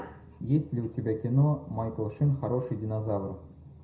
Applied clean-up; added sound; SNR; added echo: none; none; none; reverberation time 0.5 s.